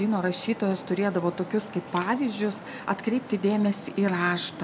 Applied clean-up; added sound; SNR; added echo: none; Traffic noise, roadway noise; 15 dB; none.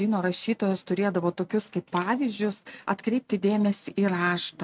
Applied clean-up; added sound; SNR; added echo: neural mask model RNNoise.